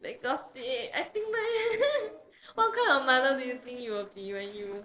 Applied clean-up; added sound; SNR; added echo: neural separator model SepFormer DNS4.